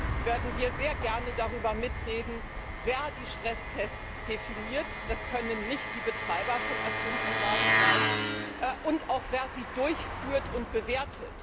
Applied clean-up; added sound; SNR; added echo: none; Engine; -1 dB; none.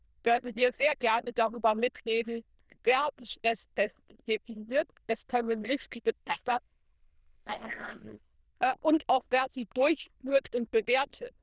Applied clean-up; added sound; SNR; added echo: neural diffusion model UNIVERSE++.